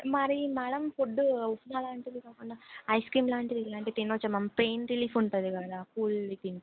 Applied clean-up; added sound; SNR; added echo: none; none; none; none.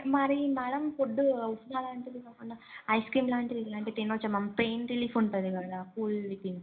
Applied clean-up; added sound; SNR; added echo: none; none; none; reverberation time 0.4 s.